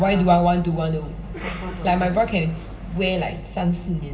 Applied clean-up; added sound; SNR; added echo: none; Cough; 18 dB; reverberation time 2.6 s.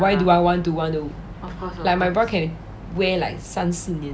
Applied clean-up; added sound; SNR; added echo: none; none; none; none.